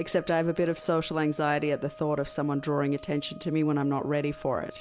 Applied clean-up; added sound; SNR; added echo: none; Wind instrument, woodwind instrument; 20 dB; none.